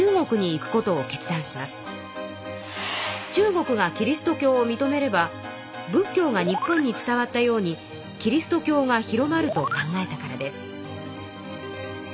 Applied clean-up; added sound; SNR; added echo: none; none; none; none.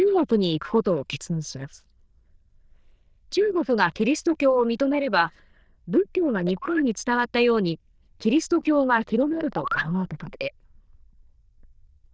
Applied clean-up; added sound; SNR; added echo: neural diffusion model UNIVERSE++.